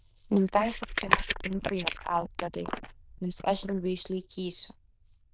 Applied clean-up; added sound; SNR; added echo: neural diffusion model UNIVERSE++.